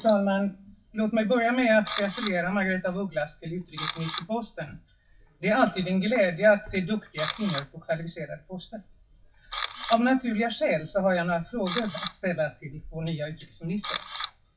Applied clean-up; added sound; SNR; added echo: classical method WPE with log-MMSE.